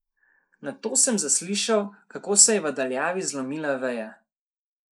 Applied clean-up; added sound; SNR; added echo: neural mask model Resemble Enhance denoiser.